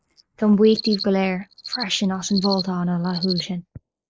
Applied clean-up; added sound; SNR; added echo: neural mask model Resemble Enhance denoiser.